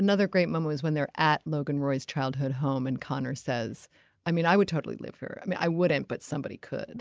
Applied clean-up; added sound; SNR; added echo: none; none; none; none.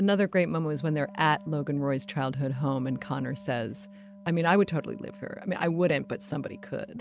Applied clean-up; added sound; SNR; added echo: none; Wind instrument, woodwind instrument; 19 dB; none.